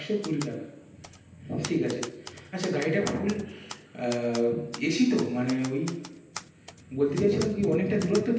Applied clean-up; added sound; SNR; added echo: none; Typewriter; 16 dB; reverberation time 0.9 s.